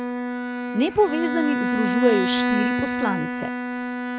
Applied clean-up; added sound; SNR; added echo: none; Bowed string instrument; 0 dB; none.